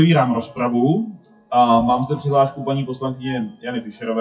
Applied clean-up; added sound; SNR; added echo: classical method WPE with log-MMSE.